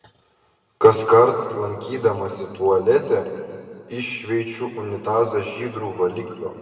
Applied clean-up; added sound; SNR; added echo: none; none; none; reverberation time 1.9 s.